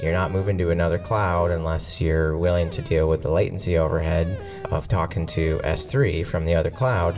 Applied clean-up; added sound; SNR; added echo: none; Dog; 20 dB; reverberation time 1.7 s.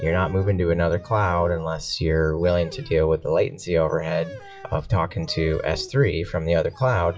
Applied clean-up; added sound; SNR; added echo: classical method WPE with log-MMSE.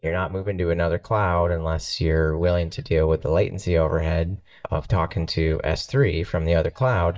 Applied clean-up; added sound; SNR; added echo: neural mask model DeepFilterNet 3.